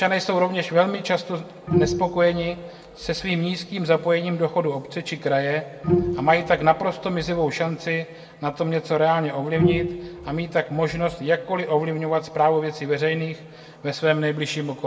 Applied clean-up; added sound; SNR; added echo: none; Bowed string instrument; 4 dB; reverberation time 1.0 s.